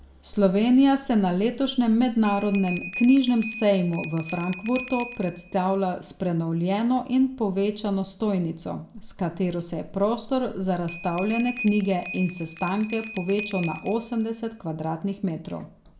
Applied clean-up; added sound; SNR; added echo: none; Bell; 16 dB; reverberation time 0.4 s.